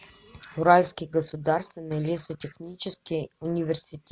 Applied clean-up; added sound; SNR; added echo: none; none; none; none.